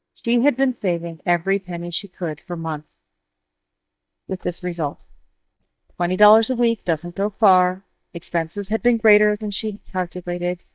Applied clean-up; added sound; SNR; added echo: neural mask model DeepFilterNet 3.